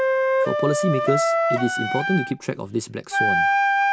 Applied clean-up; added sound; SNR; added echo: none; Wind instrument, woodwind instrument; -4 dB; none.